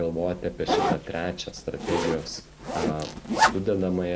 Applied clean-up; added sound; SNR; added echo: none; Zipper (clothing); 0 dB; none.